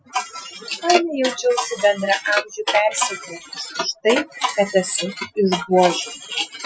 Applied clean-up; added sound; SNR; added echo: classical method Wiener filter.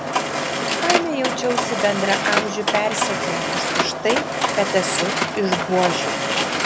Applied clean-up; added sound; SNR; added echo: none; Mechanisms; -2 dB; none.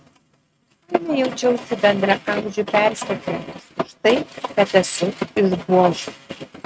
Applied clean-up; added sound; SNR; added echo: neural mask model RNNoise.